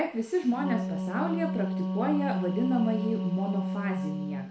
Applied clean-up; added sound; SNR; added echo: none; Wind instrument, woodwind instrument; 1 dB; reverberation time 0.4 s.